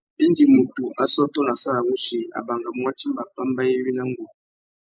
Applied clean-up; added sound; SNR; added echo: neural mask model Resemble Enhance denoiser.